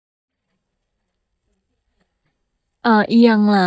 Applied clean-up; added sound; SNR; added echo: neural mask model DeepFilterNet 3.